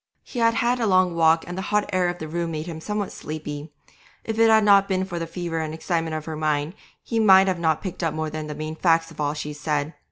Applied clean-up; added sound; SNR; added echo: none; none; none; none.